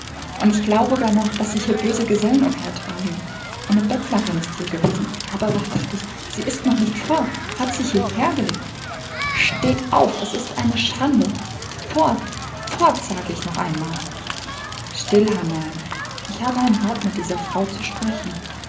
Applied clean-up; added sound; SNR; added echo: none; Crackle; 8 dB; reverberation time 0.5 s.